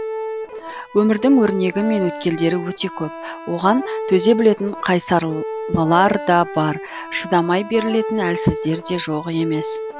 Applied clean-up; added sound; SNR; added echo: none; Accordion; 9 dB; none.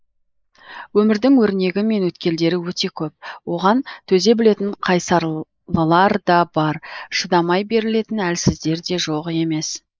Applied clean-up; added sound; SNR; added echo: neural mask model Resemble Enhance denoiser.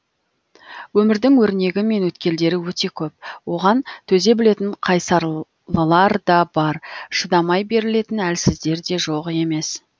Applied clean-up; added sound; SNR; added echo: none; none; none; none.